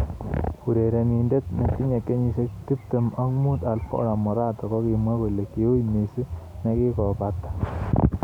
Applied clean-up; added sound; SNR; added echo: none; none; none; none.